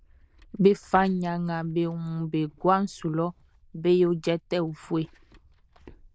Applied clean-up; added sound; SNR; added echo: neural diffusion model UNIVERSE++.